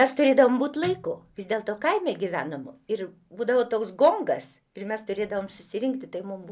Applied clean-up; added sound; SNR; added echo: none; none; none; none.